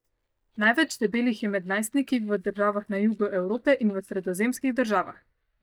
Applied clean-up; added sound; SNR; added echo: neural mask model DeepFilterNet 3.